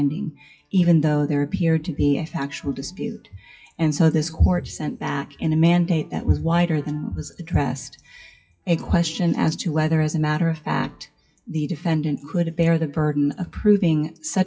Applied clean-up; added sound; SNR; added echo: classical method WPE with log-MMSE.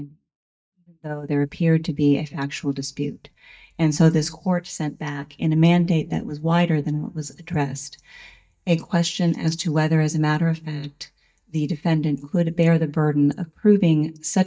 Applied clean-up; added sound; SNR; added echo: neural mask model DeepFilterNet 3.